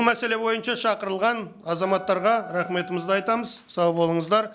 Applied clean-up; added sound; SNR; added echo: none; Wind instrument, woodwind instrument; 17 dB; none.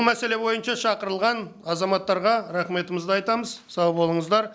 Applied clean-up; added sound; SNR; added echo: none; none; none; none.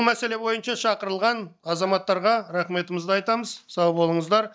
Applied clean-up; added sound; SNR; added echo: neural mask model DeepFilterNet 3.